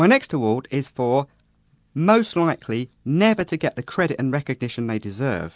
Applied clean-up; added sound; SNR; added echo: none; none; none; none.